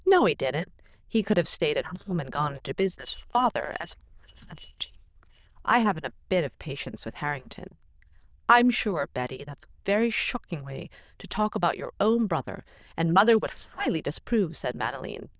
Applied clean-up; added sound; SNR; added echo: neural diffusion model UNIVERSE++.